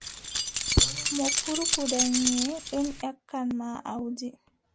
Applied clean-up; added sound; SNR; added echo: none; Keys jangling; -4 dB; none.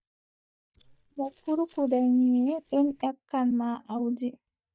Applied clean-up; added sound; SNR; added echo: neural mask model DeepFilterNet 3.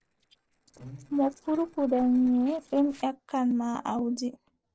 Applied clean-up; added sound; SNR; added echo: neural separator model SepFormer DNS4.